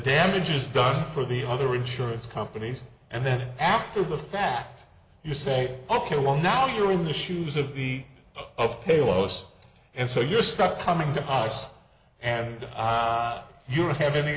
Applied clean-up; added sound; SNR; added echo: none; none; none; none.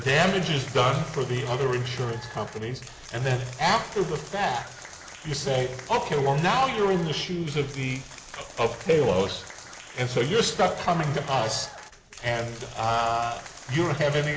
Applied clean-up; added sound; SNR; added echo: none; Applause; 17 dB; none.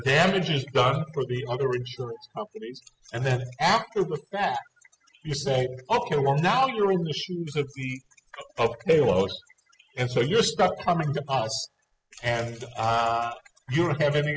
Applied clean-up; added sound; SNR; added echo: classical method spectral subtraction.